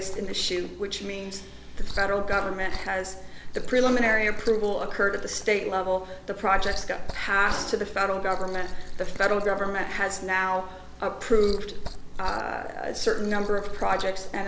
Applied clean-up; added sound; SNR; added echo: none; Liquid; 4 dB; none.